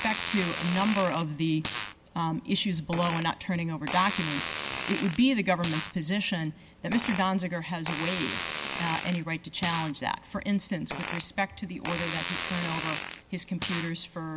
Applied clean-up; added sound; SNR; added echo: none; Fart; 5 dB; none.